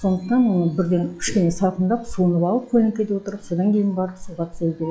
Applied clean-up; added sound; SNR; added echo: classical method log-MMSE.